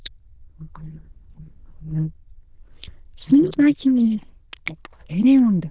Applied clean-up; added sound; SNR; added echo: neural diffusion model UNIVERSE++.